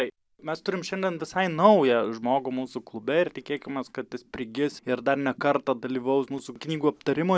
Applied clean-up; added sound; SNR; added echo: none; none; none; none.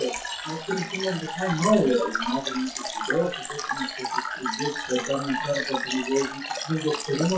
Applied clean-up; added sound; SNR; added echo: classical method WPE with log-MMSE.